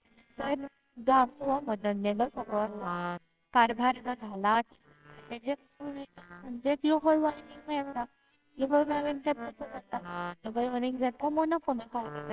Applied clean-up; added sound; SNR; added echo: neural separator model SepFormer WHAMR!.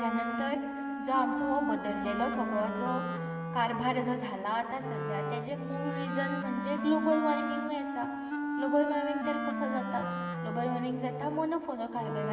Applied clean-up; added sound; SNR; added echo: none; Wind instrument, woodwind instrument; 2 dB; reverberation time 2.9 s.